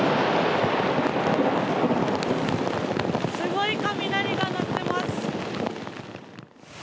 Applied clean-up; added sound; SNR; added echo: none; none; none; none.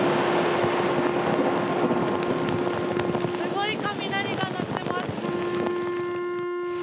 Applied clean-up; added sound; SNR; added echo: none; Wind instrument, woodwind instrument; 3 dB; none.